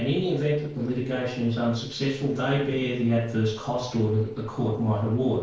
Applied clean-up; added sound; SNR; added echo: neural separator model SepFormer DNS4.